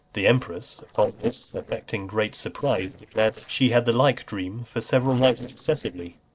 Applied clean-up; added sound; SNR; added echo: neural separator model SepFormer DNS4.